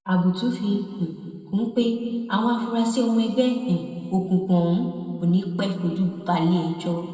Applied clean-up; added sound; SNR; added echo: none; none; none; reverberation time 2.0 s.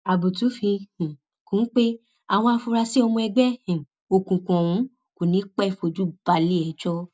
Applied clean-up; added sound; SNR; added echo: none; none; none; none.